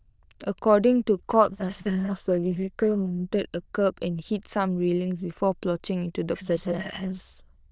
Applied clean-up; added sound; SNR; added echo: neural diffusion model UNIVERSE++.